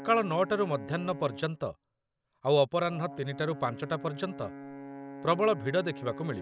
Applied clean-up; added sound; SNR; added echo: none; Brass instrument; 14 dB; none.